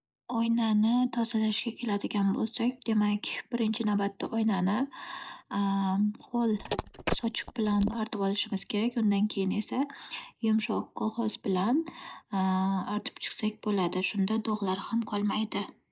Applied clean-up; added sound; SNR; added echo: neural mask model Resemble Enhance denoiser.